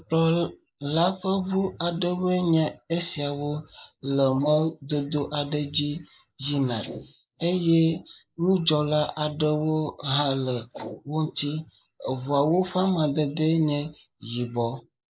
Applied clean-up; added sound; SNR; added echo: neural mask model Resemble Enhance denoiser.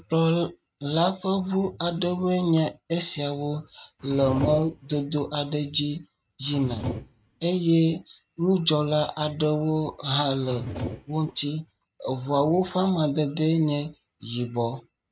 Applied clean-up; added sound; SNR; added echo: neural mask model RNNoise.